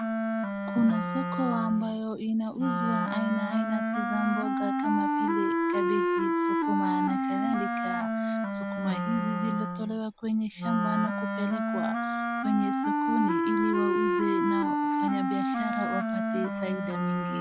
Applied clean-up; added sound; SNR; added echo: none; Wind instrument, woodwind instrument; -3 dB; none.